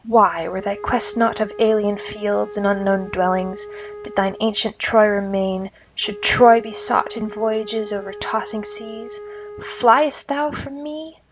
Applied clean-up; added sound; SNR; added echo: none; Wind instrument, woodwind instrument; 16 dB; none.